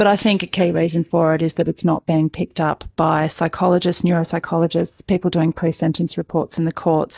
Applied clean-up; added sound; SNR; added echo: neural mask model DeepFilterNet 3.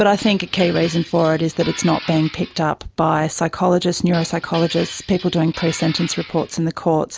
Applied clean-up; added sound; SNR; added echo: none; Glass; 15 dB; none.